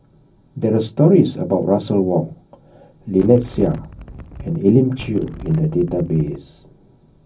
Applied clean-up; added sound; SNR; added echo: none; Wind; 15 dB; reverberation time 0.4 s.